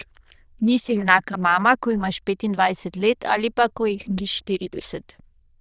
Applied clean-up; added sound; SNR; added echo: neural diffusion model UNIVERSE++.